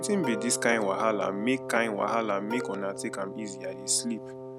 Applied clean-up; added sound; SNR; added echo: none; Plucked string instrument + Wind instrument, woodwind instrument; 8 dB; none.